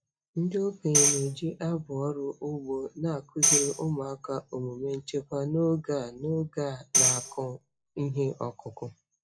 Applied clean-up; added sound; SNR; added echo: classical method log-MMSE.